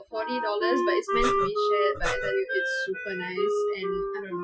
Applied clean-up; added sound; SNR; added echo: classical method Wiener filter.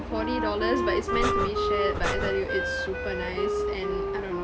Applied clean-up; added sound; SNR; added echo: none; Breathing + Wind instrument, woodwind instrument; -2 dB; none.